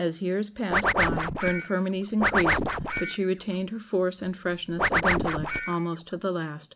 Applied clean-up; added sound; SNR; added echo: none; Scratching (performance technique); -1 dB; none.